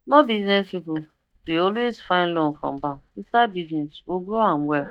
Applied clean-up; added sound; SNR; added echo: neural mask model DeepFilterNet 3.